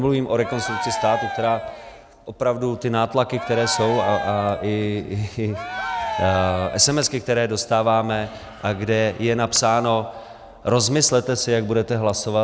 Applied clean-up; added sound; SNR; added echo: none; Cheering; 7 dB; none.